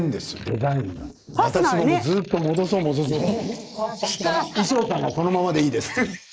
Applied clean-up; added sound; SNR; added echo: neural mask model Resemble Enhance denoiser.